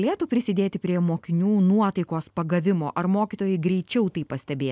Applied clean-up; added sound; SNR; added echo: none; none; none; none.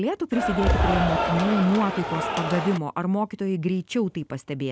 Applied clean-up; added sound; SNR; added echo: none; Cheering; 0 dB; none.